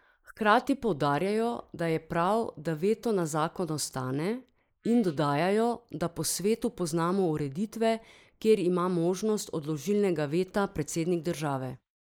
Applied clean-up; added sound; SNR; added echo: neural mask model Resemble Enhance denoiser.